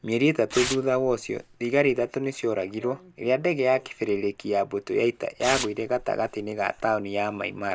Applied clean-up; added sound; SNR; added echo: none; Tearing; 14 dB; none.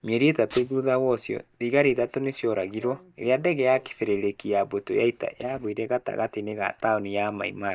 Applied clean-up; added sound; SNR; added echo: neural mask model DeepFilterNet 3.